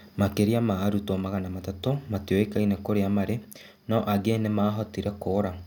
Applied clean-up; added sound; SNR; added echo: none; none; none; none.